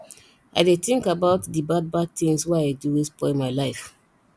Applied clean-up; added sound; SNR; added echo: none; none; none; none.